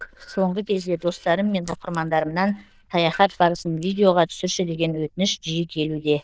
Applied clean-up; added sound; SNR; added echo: neural diffusion model UNIVERSE++.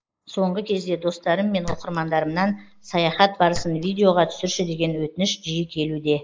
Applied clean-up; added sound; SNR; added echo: neural mask model Resemble Enhance denoiser.